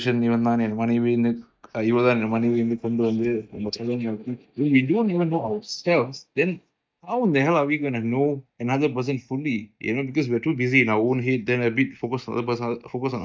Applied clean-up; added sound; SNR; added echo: neural mask model DeepFilterNet 3.